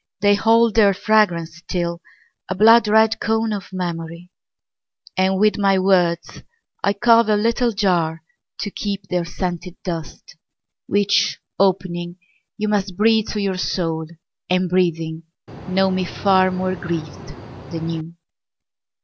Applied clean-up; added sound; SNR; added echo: none; Boat, Water vehicle; 14 dB; none.